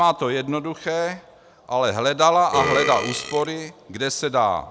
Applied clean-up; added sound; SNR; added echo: none; Burping, eructation; 5 dB; none.